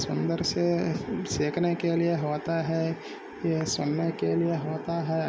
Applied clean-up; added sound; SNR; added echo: none; none; none; none.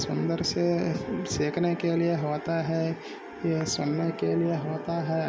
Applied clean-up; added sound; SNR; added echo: none; Wind instrument, woodwind instrument; 18 dB; none.